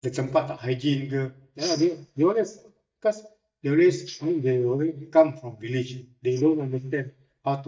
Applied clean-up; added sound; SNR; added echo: neural mask model DeepFilterNet 3.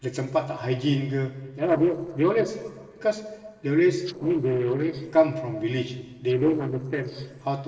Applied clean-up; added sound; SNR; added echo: neural separator model SepFormer DNS4.